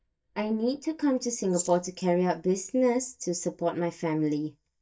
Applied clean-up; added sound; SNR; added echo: neural mask model DeepFilterNet 3.